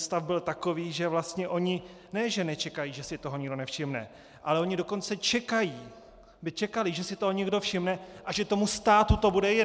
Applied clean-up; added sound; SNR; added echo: none; none; none; none.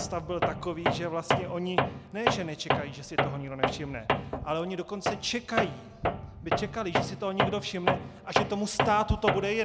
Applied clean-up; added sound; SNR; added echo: none; Tools; -2 dB; none.